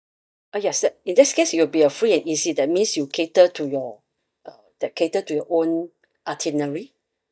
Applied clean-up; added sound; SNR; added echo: neural mask model DeepFilterNet 3.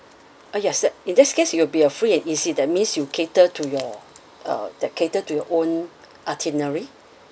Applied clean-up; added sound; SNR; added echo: none; none; none; none.